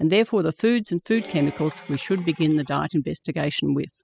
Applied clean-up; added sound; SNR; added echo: classical method spectral subtraction.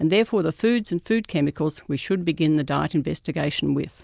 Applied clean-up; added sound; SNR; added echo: none; none; none; none.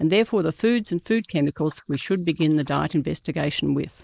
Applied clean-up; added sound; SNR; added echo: neural mask model Resemble Enhance denoiser.